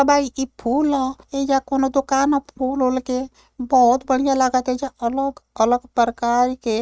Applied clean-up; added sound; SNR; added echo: neural mask model RNNoise.